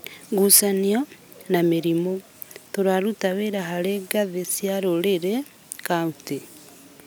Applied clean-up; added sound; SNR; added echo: none; none; none; none.